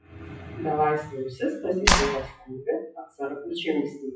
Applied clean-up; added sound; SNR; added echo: classical method WPE with log-MMSE.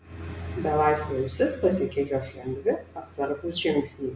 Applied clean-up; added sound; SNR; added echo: none; none; none; none.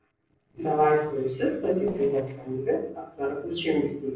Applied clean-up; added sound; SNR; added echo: neural separator model SepFormer DNS4.